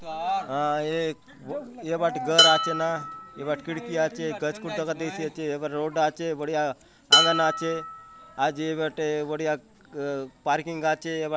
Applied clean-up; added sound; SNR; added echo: none; Dishes, pots, and pans; 1 dB; none.